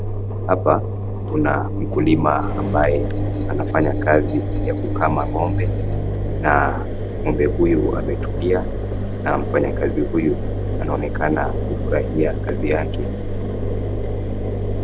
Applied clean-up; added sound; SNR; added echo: none; Engine; 0 dB; none.